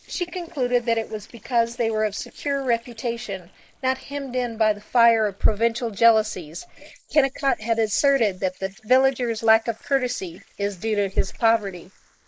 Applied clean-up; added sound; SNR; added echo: neural mask model Resemble Enhance denoiser.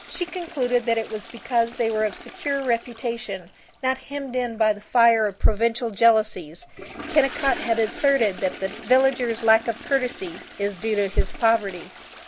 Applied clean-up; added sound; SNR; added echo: none; Toilet flush; 17 dB; none.